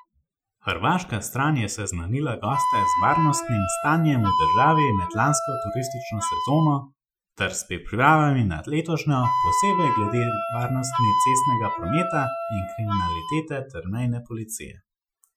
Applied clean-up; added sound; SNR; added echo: classical method Wiener filter.